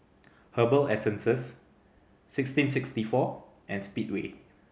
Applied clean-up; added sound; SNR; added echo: none; none; none; none.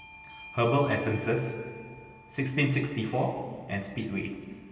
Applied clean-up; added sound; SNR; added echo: none; Bell / Doorbell; 19 dB; reverberation time 2.3 s.